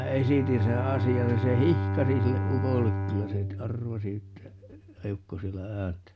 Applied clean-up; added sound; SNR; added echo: none; Bowed string instrument; 2 dB; none.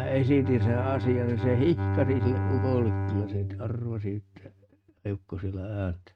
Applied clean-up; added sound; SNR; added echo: neural mask model RNNoise.